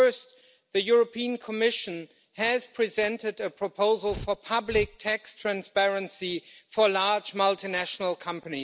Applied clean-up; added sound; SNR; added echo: none; Tearing; 12 dB; none.